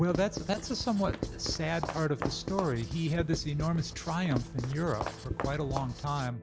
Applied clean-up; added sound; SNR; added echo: none; Writing + Walk, footsteps; 7 dB; none.